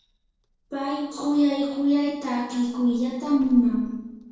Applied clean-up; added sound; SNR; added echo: neural separator model SepFormer DNS4.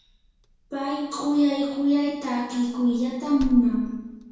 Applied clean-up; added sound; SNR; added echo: none; Slam; 17 dB; reverberation time 1.0 s.